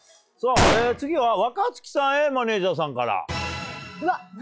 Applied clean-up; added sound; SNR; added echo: classical method log-MMSE.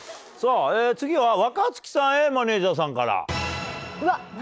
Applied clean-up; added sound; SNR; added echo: none; none; none; none.